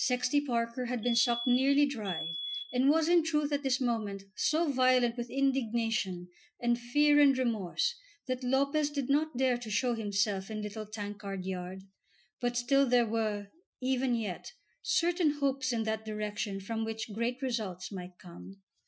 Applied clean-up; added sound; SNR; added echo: classical method Wiener filter.